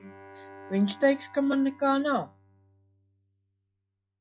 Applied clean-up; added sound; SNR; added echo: classical method log-MMSE.